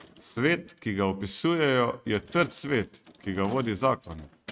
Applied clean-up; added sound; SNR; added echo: neural mask model RNNoise.